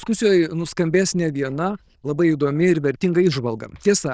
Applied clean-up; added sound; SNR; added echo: neural diffusion model UNIVERSE++.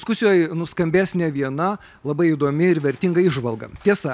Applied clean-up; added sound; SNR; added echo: none; none; none; none.